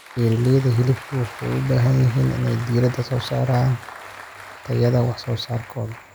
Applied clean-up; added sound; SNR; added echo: none; Applause; 17 dB; none.